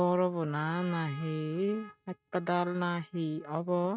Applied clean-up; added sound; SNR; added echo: neural mask model RNNoise.